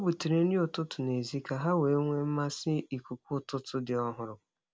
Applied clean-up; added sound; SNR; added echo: none; none; none; none.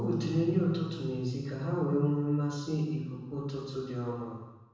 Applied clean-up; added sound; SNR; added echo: none; Piano; 13 dB; reverberation time 1.1 s.